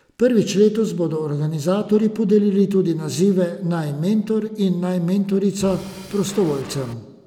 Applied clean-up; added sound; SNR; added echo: none; Drum kit; 19 dB; none.